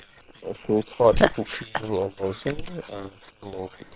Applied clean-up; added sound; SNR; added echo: neural separator model SepFormer WHAM!.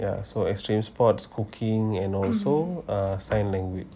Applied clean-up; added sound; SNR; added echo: none; none; none; none.